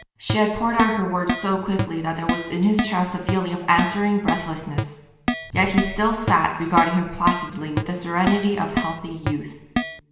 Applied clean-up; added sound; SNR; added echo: none; Keyboard (musical); 5 dB; reverberation time 1.1 s.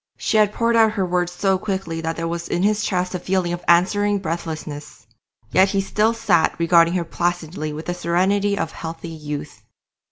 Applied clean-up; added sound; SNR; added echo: none; none; none; none.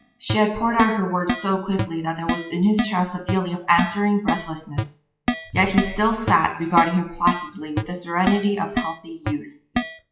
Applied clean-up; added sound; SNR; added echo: classical method WPE with log-MMSE.